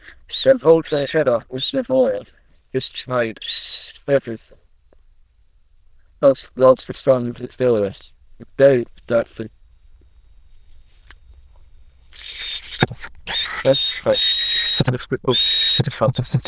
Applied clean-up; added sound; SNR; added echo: neural diffusion model UNIVERSE++.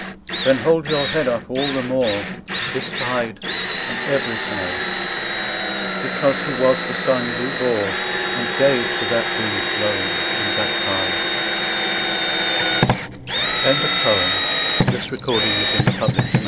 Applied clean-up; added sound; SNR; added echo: none; Drill; -2 dB; none.